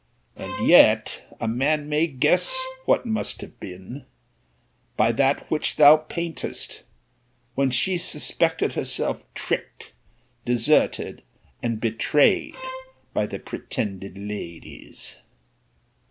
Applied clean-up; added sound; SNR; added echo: none; Bowed string instrument; 13 dB; none.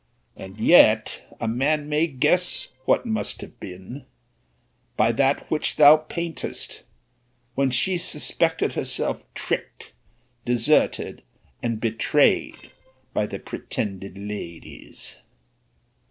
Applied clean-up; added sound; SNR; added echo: neural separator model SepFormer DNS4.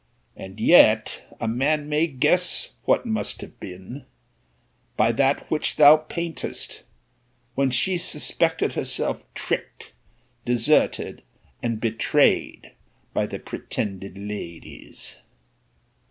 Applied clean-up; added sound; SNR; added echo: none; none; none; none.